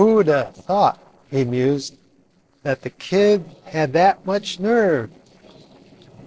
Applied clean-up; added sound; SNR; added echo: neural separator model SepFormer DNS4.